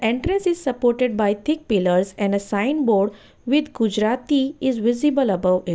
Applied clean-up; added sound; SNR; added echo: none; none; none; none.